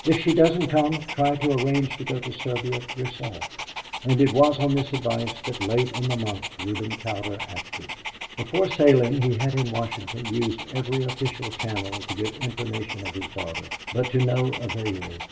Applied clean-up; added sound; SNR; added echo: none; Dog; 10 dB; reverberation time 1.3 s.